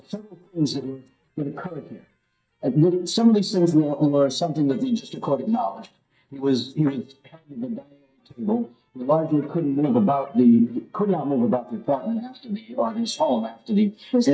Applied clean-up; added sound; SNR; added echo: neural mask model DeepFilterNet 3.